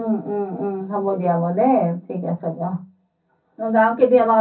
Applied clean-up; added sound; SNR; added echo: none; none; none; reverberation time 0.3 s.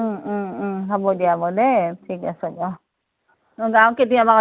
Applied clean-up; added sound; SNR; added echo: none; none; none; none.